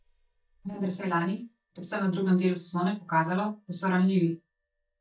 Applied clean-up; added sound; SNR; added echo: neural mask model DeepFilterNet 3.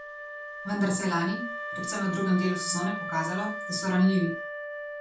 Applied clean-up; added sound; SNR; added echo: none; Wind instrument, woodwind instrument; 7 dB; reverberation time 0.3 s.